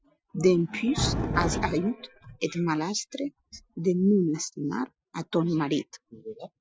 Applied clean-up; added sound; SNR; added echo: classical method Wiener filter.